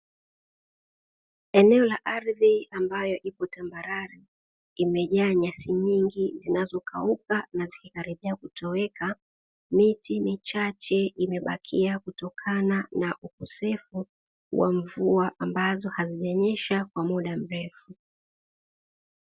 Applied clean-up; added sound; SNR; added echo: none; none; none; none.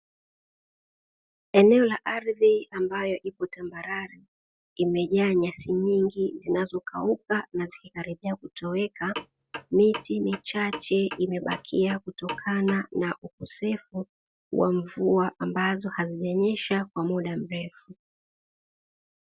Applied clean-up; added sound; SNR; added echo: none; Clock; 13 dB; none.